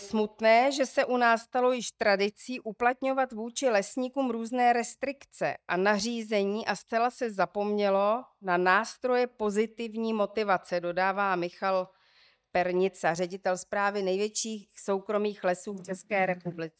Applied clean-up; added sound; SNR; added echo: neural mask model DeepFilterNet 3.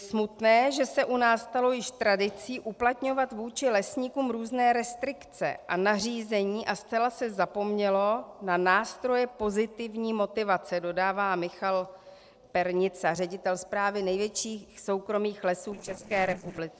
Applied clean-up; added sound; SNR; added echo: neural separator model SepFormer DNS4.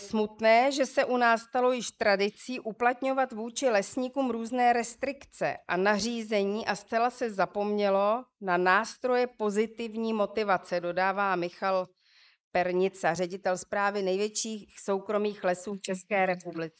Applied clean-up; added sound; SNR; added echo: neural mask model Resemble Enhance denoiser.